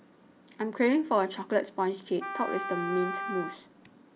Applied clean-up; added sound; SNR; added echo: none; Wind instrument, woodwind instrument; 7 dB; none.